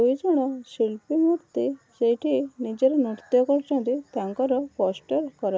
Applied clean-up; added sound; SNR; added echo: none; none; none; none.